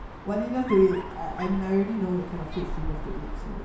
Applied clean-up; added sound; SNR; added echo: none; Dog; 7 dB; reverberation time 0.6 s.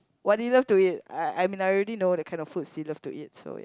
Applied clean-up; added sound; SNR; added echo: none; none; none; none.